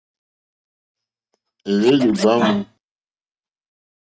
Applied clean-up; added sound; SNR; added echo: neural mask model RNNoise.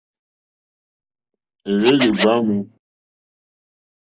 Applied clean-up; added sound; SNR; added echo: neural mask model Resemble Enhance denoiser.